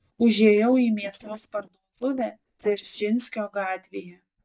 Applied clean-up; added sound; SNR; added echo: neural mask model DeepFilterNet 3.